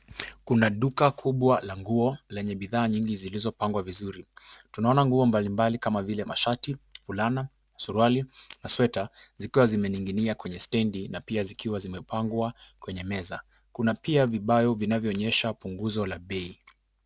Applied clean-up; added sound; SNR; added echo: none; none; none; none.